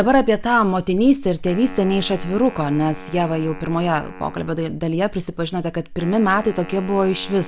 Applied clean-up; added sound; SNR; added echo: none; Wind instrument, woodwind instrument; 19 dB; none.